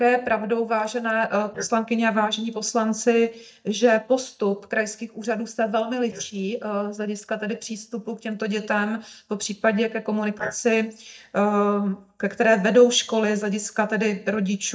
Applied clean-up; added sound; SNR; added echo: neural mask model DeepFilterNet 3.